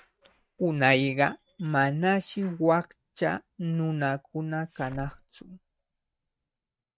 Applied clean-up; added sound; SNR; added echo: neural mask model RNNoise.